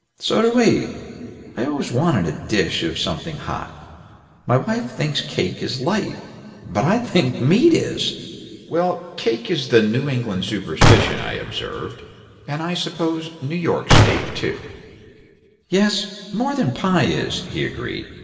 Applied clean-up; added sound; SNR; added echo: none; Gunshot, gunfire; -3 dB; reverberation time 2.3 s.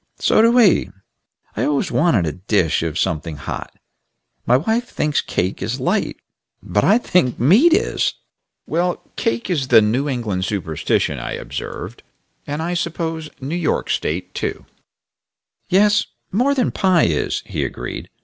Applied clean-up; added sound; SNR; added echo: none; none; none; none.